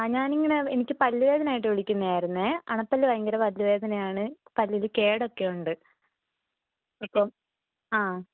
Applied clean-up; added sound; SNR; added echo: none; none; none; none.